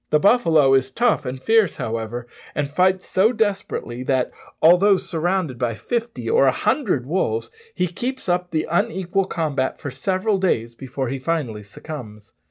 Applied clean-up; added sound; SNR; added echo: none; none; none; none.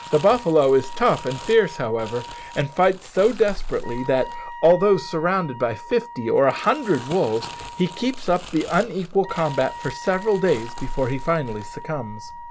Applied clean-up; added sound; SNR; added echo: none; Crumpling, crinkling + Wind instrument, woodwind instrument; 12 dB; none.